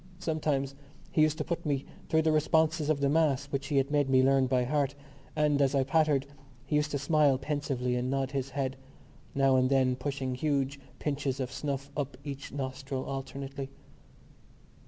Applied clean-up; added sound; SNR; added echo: none; none; none; none.